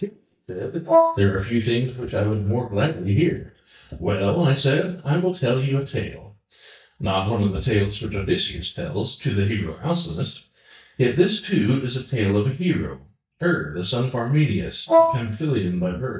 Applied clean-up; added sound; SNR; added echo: neural mask model DeepFilterNet 3.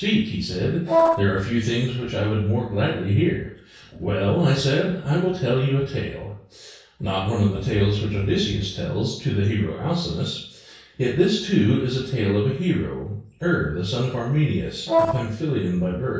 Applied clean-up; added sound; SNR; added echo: neural separator model SepFormer DNS4.